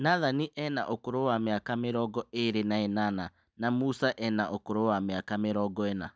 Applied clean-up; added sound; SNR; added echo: none; none; none; none.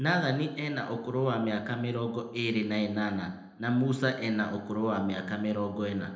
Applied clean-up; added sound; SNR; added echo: none; none; none; reverberation time 0.8 s.